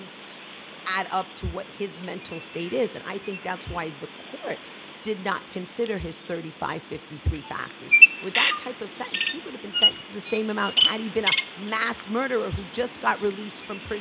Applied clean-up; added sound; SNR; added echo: none; Bird vocalization, bird call, bird song; -2 dB; none.